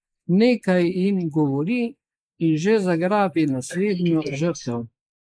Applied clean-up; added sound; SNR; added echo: neural mask model Resemble Enhance denoiser.